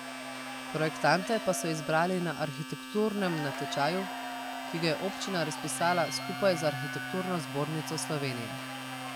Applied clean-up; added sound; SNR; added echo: none; Domestic sounds, home sounds + Applause / Crowd / Cheering; 6 dB; none.